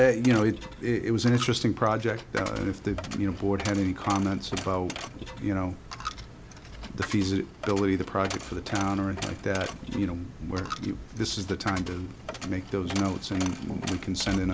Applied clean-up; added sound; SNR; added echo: none; Coin (dropping); 13 dB; none.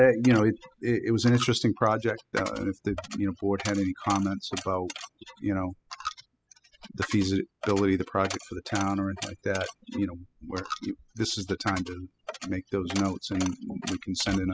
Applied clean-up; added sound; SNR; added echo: classical method spectral subtraction.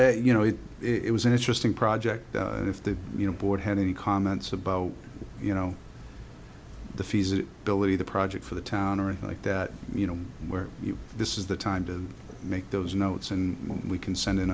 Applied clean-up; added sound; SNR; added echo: none; none; none; none.